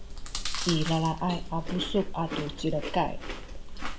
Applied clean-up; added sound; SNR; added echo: none; Chewing, mastication; 2 dB; reverberation time 0.4 s.